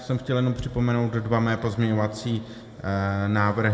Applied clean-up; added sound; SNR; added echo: none; none; none; reverberation time 1.1 s.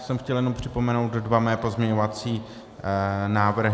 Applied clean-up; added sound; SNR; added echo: none; none; none; none.